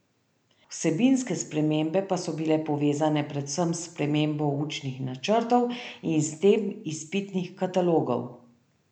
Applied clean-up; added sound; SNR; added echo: none; none; none; none.